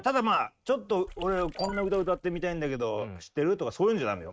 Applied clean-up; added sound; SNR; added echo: neural mask model RNNoise.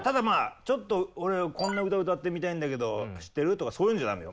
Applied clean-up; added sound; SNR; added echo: none; none; none; none.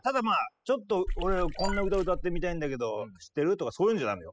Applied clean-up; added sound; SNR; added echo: classical method spectral subtraction.